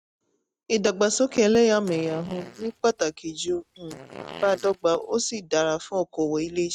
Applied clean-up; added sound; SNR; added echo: neural mask model RNNoise.